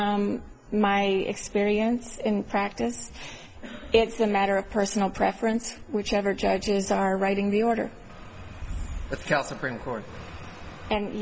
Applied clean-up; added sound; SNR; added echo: none; none; none; none.